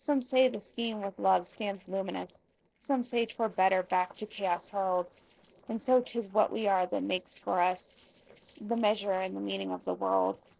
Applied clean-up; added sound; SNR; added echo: neural separator model SepFormer DNS4.